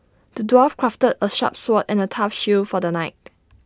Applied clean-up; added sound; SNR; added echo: none; none; none; none.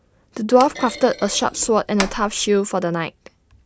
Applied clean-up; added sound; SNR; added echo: none; Thump, thud; 12 dB; none.